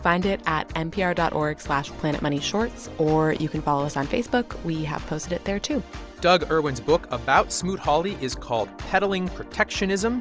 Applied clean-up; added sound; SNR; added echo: none; none; none; none.